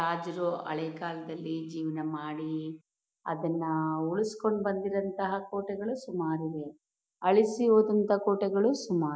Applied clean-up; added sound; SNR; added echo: none; none; none; none.